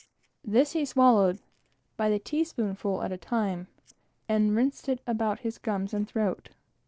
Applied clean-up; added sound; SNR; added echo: neural separator model SepFormer DNS4.